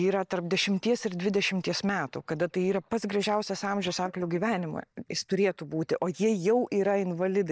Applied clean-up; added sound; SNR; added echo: neural mask model DeepFilterNet 3.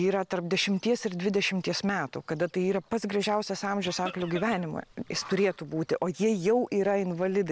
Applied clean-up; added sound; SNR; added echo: none; Cough; 14 dB; none.